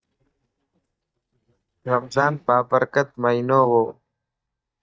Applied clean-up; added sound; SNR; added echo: neural mask model DeepFilterNet 3.